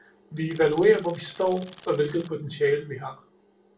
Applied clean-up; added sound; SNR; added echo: none; Tools; 20 dB; reverberation time 0.3 s.